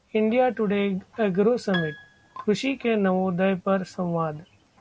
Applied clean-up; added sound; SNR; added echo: none; Piano; 15 dB; none.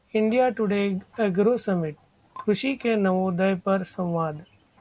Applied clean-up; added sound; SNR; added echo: none; none; none; none.